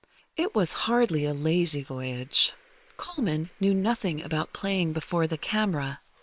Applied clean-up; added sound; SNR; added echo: neural separator model SepFormer WHAM!.